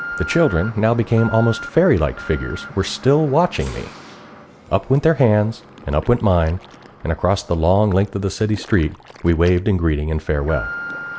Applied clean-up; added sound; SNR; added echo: none; Alarm; 16 dB; none.